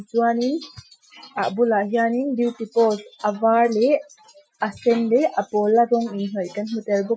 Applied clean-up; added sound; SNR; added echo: classical method Wiener filter.